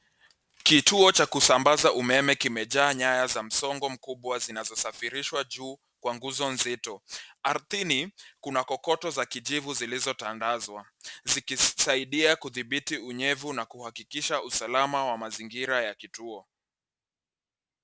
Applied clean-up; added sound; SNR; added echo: none; none; none; none.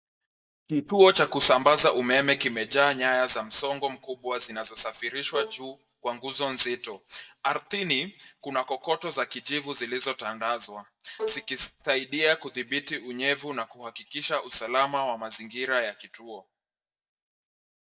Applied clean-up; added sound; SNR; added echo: neural mask model DeepFilterNet 3.